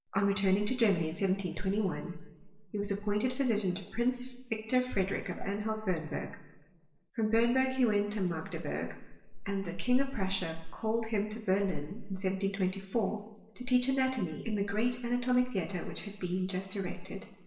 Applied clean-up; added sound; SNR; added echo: none; none; none; reverberation time 1.1 s.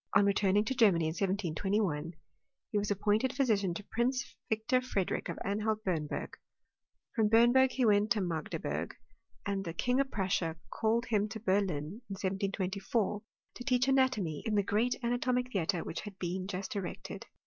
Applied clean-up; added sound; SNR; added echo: none; none; none; none.